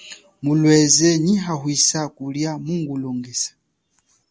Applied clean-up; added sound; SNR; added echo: none; none; none; none.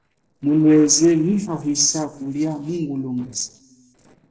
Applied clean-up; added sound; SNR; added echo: neural separator model SepFormer DNS4.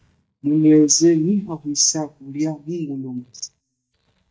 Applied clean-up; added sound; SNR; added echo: neural mask model DeepFilterNet 3.